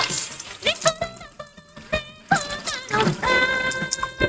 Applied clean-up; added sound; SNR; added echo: neural mask model RNNoise.